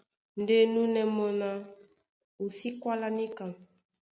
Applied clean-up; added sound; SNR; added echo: none; none; none; none.